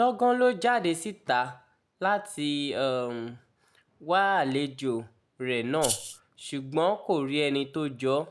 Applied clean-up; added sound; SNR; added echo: none; Rattle (instrument); 3 dB; none.